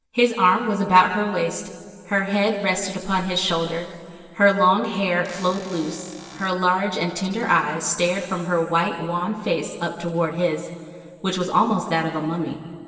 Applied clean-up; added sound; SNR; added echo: neural separator model SepFormer DNS4.